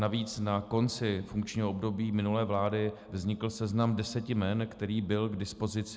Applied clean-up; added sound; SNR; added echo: none; none; none; none.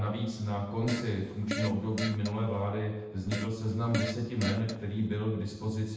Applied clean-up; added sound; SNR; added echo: none; Fart; 9 dB; reverberation time 0.8 s.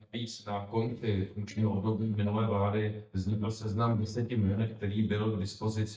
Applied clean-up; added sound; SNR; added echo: neural mask model DeepFilterNet 3.